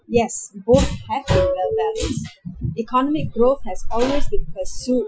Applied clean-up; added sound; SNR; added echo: classical method Wiener filter.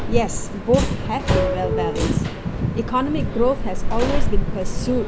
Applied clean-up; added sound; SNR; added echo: none; Subway, metro, underground; -1 dB; none.